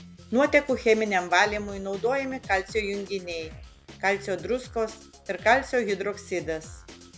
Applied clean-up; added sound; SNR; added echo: none; Drum kit; 19 dB; none.